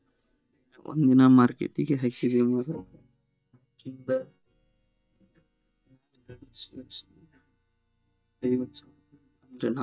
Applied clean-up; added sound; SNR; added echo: neural mask model DeepFilterNet 3.